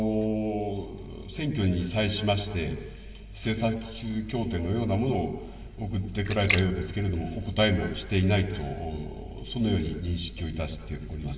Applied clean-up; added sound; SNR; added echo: none; Splash, splatter; 7 dB; reverberation time 2.4 s.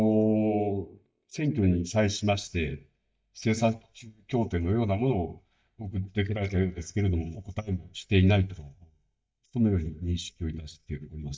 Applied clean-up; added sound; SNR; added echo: neural mask model DeepFilterNet 3.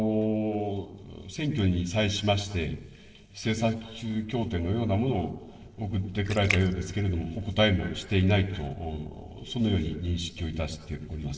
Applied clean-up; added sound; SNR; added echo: neural separator model SepFormer DNS4.